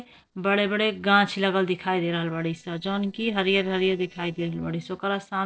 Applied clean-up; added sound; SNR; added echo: neural separator model SepFormer DNS4.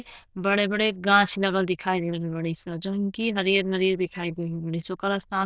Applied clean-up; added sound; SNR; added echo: neural diffusion model UNIVERSE++.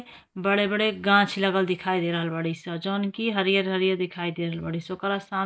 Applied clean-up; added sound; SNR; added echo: neural mask model Resemble Enhance denoiser.